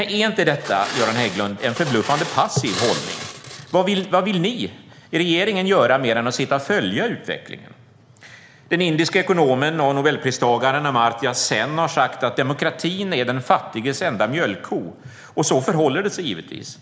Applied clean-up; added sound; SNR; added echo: none; Glass; 10 dB; none.